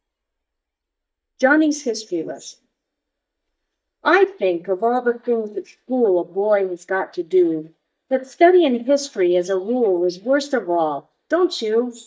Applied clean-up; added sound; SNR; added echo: neural mask model DeepFilterNet 3.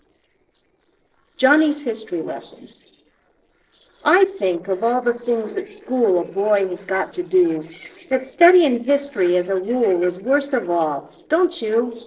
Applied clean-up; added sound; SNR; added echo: neural separator model SepFormer DNS4.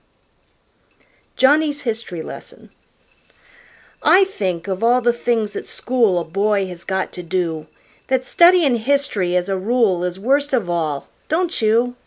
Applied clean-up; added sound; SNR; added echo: none; none; none; none.